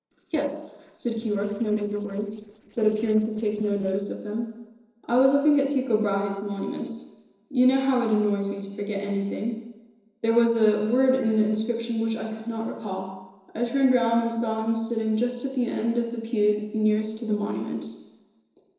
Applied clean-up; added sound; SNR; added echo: neural separator model SepFormer DNS4.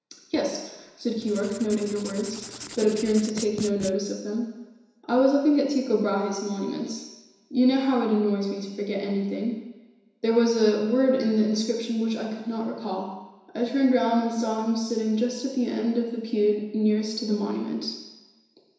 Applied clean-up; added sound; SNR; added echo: none; Writing; 14 dB; reverberation time 1.0 s.